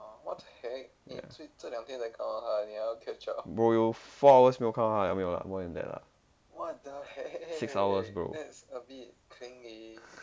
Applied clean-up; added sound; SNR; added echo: none; none; none; none.